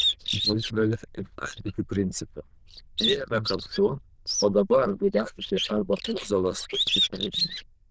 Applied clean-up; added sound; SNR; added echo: neural diffusion model UNIVERSE++.